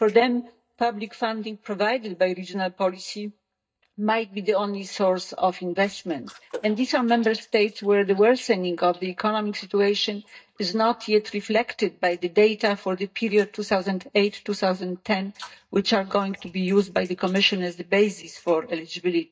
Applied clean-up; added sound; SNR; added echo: neural mask model DeepFilterNet 3.